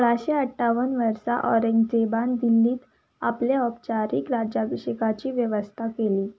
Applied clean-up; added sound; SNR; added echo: none; none; none; none.